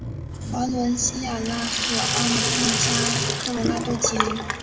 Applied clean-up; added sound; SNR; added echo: none; Sink (filling or washing) / Water tap, faucet; -2 dB; reverberation time 1.3 s.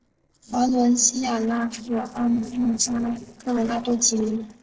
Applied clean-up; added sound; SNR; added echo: neural separator model SepFormer DNS4.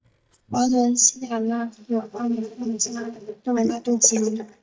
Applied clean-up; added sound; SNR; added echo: neural mask model DeepFilterNet 3.